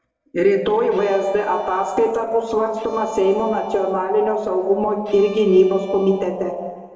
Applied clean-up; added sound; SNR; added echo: neural separator model SepFormer DNS4.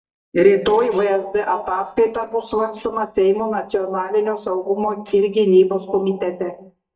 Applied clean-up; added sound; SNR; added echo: neural mask model DeepFilterNet 3.